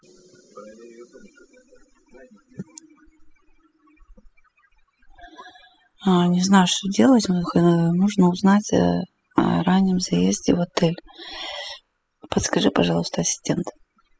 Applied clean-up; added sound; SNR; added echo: classical method spectral subtraction.